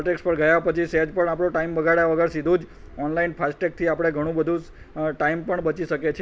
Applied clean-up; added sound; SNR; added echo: none; none; none; none.